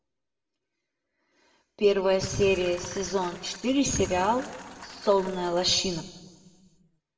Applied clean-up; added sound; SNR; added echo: none; Rain; 16 dB; reverberation time 1.1 s.